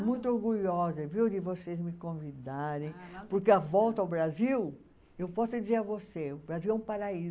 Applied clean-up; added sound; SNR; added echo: none; none; none; none.